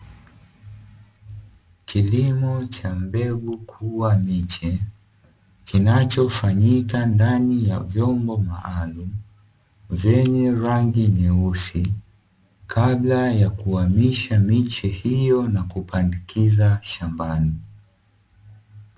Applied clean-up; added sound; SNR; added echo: none; none; none; none.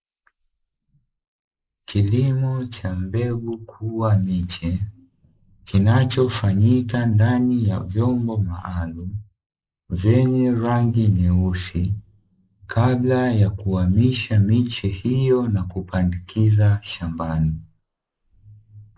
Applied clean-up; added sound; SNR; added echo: neural mask model Resemble Enhance denoiser.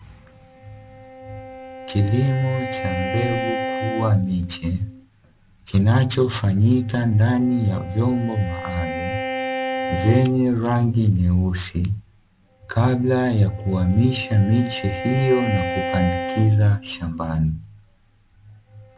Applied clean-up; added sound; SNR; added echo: none; Bowed string instrument; 10 dB; none.